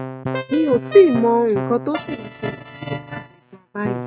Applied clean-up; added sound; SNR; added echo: neural mask model RNNoise.